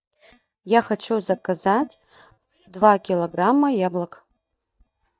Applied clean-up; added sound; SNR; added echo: neural mask model DeepFilterNet 3.